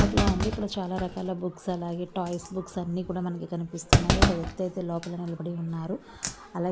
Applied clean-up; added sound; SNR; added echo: none; Thump, thud; -2 dB; none.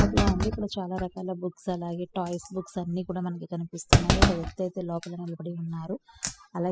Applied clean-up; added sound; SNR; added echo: classical method spectral subtraction.